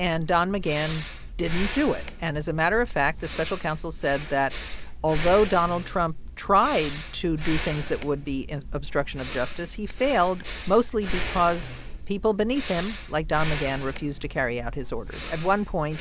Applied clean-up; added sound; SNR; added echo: none; Breathing; 6 dB; none.